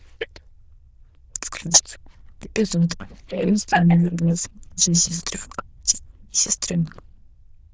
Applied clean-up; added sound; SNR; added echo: neural diffusion model UNIVERSE++.